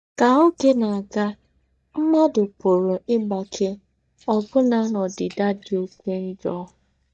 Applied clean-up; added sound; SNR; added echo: neural mask model DeepFilterNet 3.